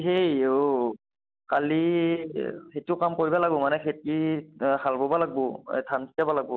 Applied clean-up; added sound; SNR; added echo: none; none; none; none.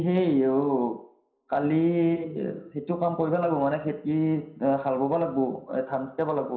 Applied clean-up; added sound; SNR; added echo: none; none; none; reverberation time 0.5 s.